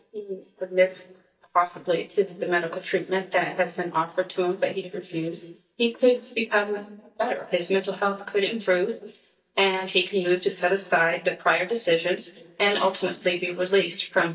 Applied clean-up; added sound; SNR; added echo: neural mask model DeepFilterNet 3.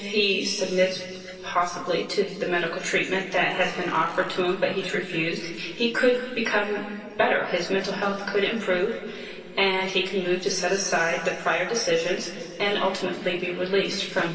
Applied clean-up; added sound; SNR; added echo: neural separator model SepFormer DNS4.